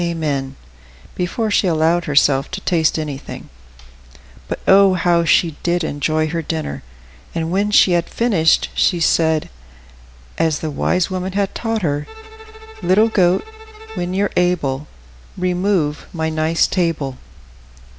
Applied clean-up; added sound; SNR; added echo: none; Bowed string instrument; 19 dB; none.